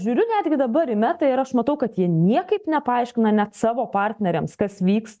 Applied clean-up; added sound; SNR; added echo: none; none; none; none.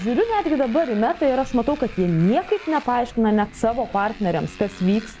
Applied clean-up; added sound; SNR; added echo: none; Motorcycle; 18 dB; none.